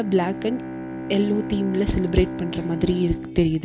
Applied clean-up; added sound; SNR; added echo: none; Bowed string instrument; 8 dB; none.